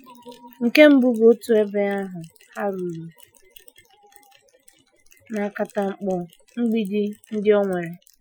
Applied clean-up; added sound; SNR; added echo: classical method Wiener filter.